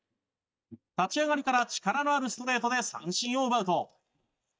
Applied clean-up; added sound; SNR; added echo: neural mask model DeepFilterNet 3.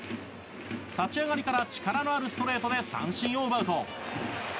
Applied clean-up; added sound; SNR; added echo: none; Squeak / Wood; 17 dB; none.